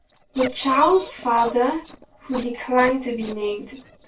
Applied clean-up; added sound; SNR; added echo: neural separator model SepFormer DNS4.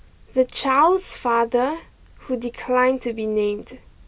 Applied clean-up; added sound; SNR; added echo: none; none; none; none.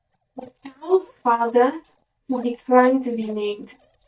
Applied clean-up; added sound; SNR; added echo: neural mask model DeepFilterNet 3.